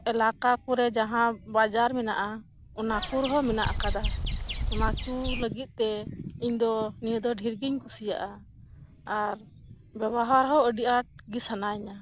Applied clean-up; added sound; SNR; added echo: none; Bird vocalization, bird call, bird song; 2 dB; none.